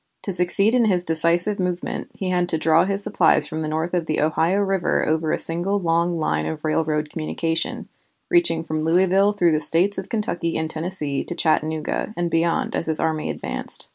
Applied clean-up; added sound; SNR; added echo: none; none; none; none.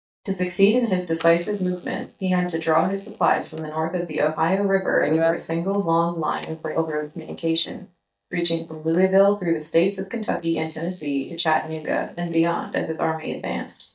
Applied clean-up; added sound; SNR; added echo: neural mask model DeepFilterNet 3.